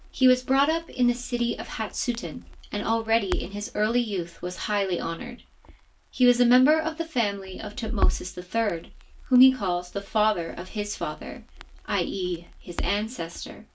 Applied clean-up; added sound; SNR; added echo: none; Crackle; 9 dB; reverberation time 0.2 s.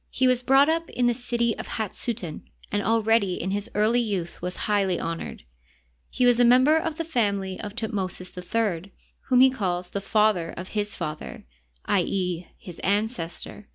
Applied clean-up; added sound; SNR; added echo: none; none; none; none.